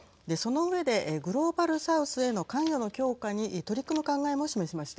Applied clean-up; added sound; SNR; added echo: none; none; none; none.